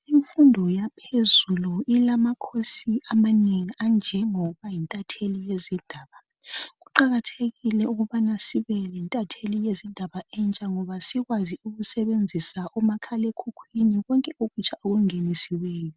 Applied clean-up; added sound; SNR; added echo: none; none; none; none.